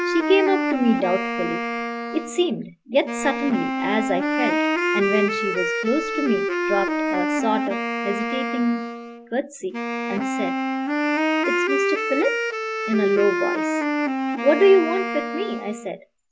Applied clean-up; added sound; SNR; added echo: none; Wind instrument, woodwind instrument; 0 dB; none.